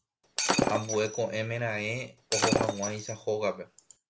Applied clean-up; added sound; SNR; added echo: none; Shatter; -1 dB; none.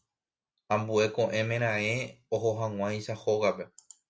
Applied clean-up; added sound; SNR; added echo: none; none; none; none.